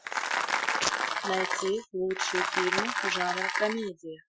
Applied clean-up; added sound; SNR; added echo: classical method Wiener filter.